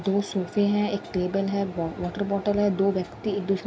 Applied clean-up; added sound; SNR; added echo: none; none; none; none.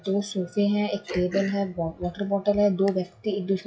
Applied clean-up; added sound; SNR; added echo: classical method WPE with log-MMSE.